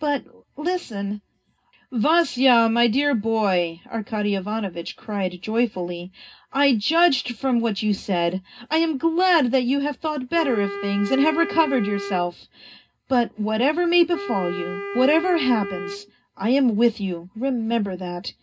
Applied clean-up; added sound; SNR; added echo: none; Wind instrument, woodwind instrument; 10 dB; reverberation time 0.2 s.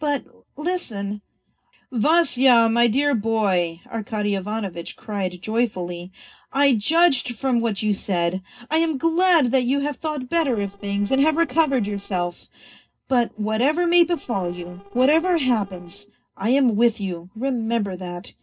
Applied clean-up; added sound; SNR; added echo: neural separator model SepFormer DNS4.